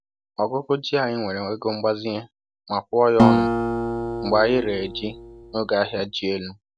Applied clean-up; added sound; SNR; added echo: none; Acoustic guitar; 0 dB; none.